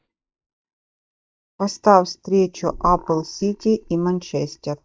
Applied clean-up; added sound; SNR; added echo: neural mask model DeepFilterNet 3.